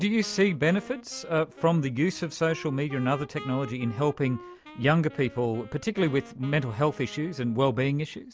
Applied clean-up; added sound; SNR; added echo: none; Wind instrument, woodwind instrument; 19 dB; none.